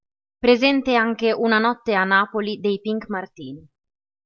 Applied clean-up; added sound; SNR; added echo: none; none; none; none.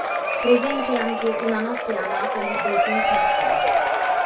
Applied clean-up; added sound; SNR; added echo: none; Applause / Crowd / Cheering; -4 dB; reverberation time 0.2 s.